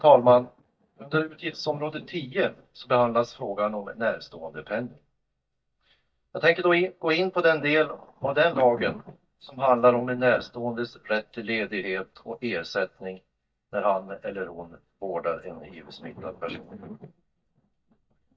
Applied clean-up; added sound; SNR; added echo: neural mask model DeepFilterNet 3.